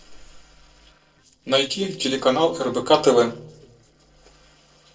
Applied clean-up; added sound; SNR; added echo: neural separator model SepFormer DNS4.